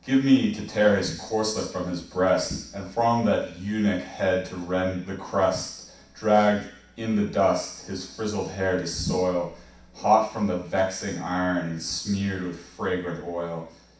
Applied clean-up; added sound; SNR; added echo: none; none; none; reverberation time 0.7 s.